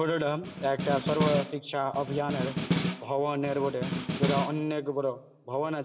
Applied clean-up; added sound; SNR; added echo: none; Snare drum; 2 dB; reverberation time 2.3 s.